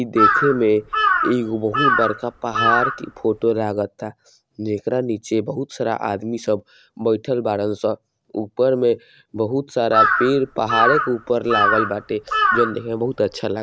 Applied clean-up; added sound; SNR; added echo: none; Bird vocalization, bird call, bird song / Crow; -1 dB; none.